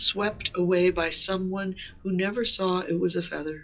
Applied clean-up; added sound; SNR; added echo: classical method WPE with log-MMSE.